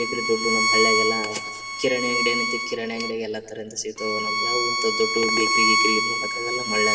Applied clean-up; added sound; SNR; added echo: none; Bowed string instrument; -3 dB; reverberation time 1.6 s.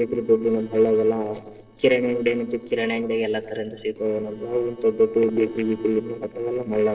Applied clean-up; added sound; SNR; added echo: neural separator model SepFormer DNS4.